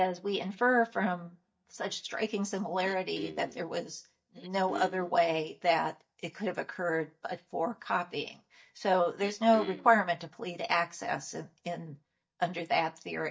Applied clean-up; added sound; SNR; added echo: neural mask model DeepFilterNet 3.